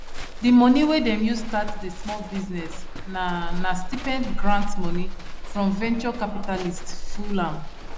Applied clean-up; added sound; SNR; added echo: none; Livestock, farm animals, working animals; 1 dB; none.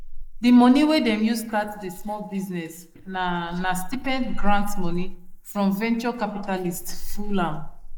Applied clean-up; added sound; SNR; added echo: neural mask model Resemble Enhance denoiser.